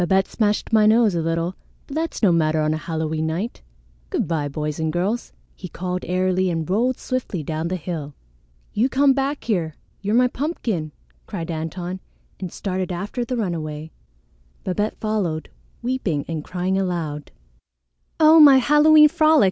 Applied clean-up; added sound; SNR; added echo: none; none; none; none.